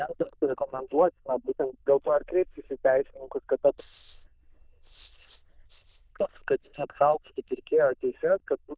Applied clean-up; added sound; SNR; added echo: neural diffusion model UNIVERSE++.